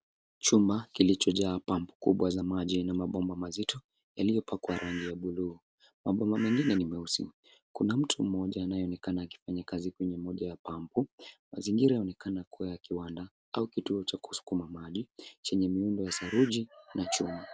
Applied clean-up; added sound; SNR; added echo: none; Bird; 11 dB; none.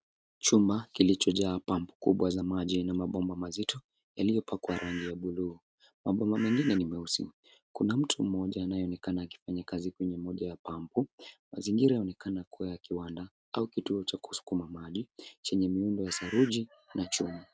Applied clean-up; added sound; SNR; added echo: neural mask model RNNoise.